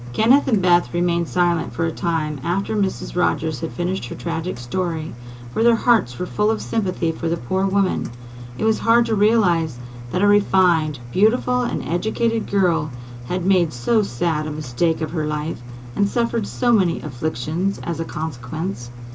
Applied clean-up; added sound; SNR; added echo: none; Engine; 12 dB; reverberation time 0.2 s.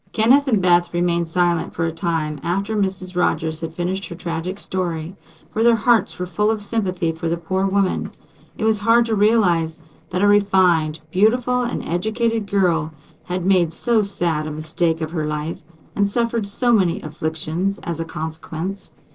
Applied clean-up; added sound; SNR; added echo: neural separator model SepFormer DNS4.